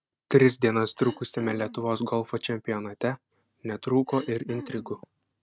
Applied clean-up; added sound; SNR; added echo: neural mask model RNNoise.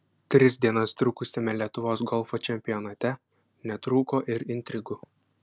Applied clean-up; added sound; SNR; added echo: none; none; none; none.